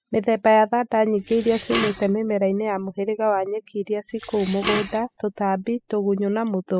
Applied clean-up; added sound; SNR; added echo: classical method spectral subtraction.